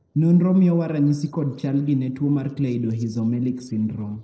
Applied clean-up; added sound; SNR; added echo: neural separator model SepFormer DNS4.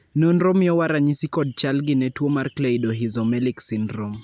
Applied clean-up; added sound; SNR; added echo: none; none; none; none.